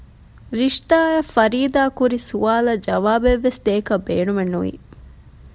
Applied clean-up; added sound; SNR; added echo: none; none; none; none.